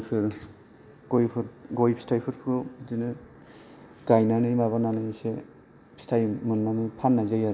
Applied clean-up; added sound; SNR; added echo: none; none; none; none.